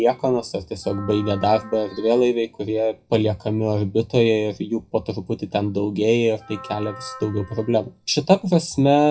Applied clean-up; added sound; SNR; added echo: classical method WPE with log-MMSE.